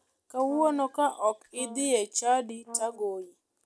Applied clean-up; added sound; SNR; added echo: none; Brass instrument; 19 dB; none.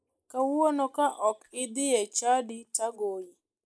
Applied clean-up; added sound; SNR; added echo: neural mask model Resemble Enhance denoiser.